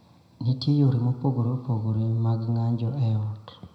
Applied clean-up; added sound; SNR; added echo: none; none; none; reverberation time 0.8 s.